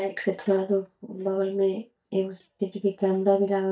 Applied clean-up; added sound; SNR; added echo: neural mask model DeepFilterNet 3.